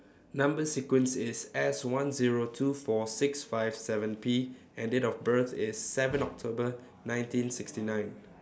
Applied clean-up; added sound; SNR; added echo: none; none; none; none.